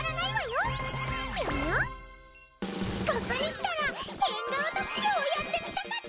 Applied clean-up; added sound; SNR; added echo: none; Scratching (performance technique) + Boom; 11 dB; none.